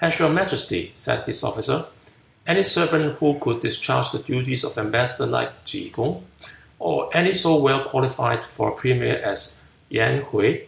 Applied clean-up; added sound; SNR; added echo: none; none; none; none.